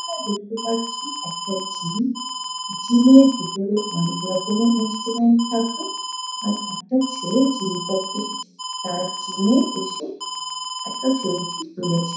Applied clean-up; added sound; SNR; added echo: none; Alarm; 8 dB; reverberation time 0.6 s.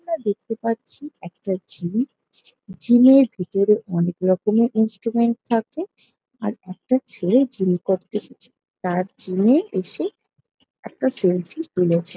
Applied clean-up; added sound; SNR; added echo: none; none; none; none.